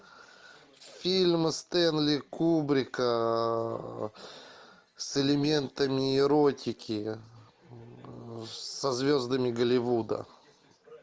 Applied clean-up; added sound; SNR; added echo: none; none; none; none.